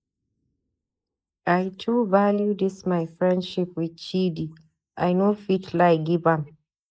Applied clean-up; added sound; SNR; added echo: neural mask model Resemble Enhance denoiser.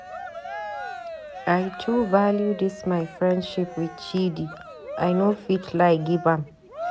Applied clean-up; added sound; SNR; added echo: none; Cheering; 12 dB; none.